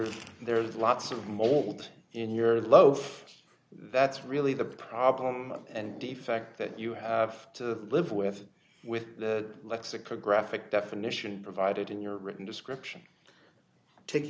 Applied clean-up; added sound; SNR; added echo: none; none; none; none.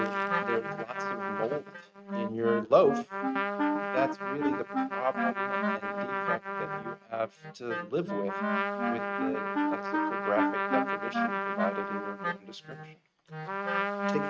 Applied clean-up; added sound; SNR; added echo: neural mask model RNNoise.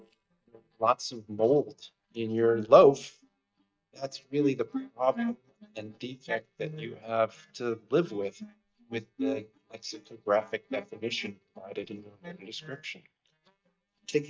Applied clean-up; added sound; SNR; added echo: neural mask model DeepFilterNet 3.